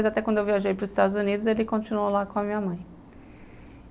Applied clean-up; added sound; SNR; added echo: none; none; none; none.